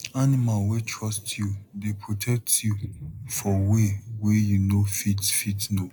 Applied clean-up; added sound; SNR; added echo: neural mask model Resemble Enhance denoiser.